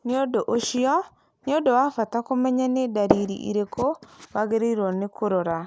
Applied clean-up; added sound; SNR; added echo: none; Tap; -1 dB; none.